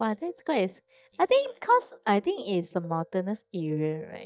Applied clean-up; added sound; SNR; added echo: neural mask model DeepFilterNet 3.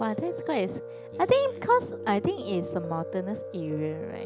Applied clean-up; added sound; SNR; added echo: none; Piano; 9 dB; none.